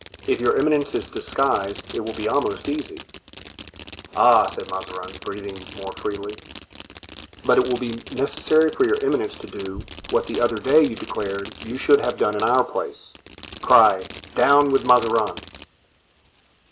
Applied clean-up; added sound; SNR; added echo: none; Fireworks; 13 dB; none.